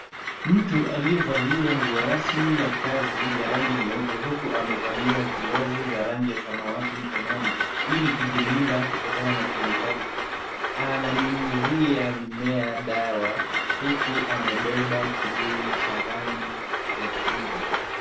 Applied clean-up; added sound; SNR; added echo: none; Train; 0 dB; reverberation time 0.4 s.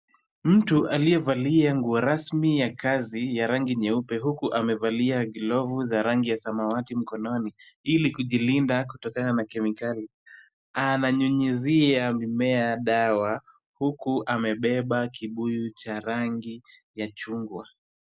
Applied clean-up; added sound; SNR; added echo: none; none; none; none.